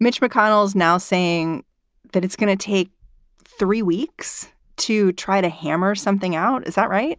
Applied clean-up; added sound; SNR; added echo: none; none; none; none.